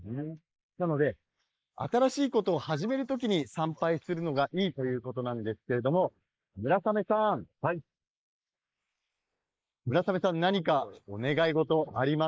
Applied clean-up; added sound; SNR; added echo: neural mask model Resemble Enhance denoiser.